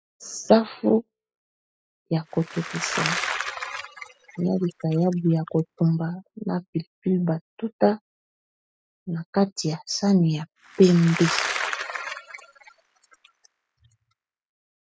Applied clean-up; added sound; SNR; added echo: classical method spectral subtraction.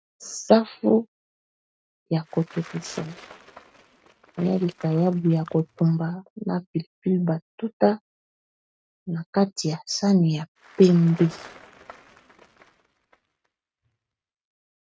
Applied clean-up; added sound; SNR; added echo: neural mask model RNNoise.